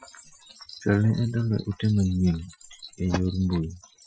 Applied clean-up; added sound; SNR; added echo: classical method Wiener filter.